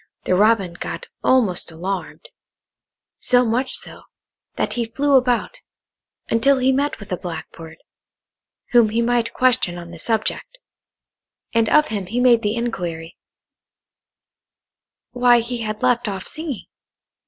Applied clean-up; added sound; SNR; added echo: none; none; none; none.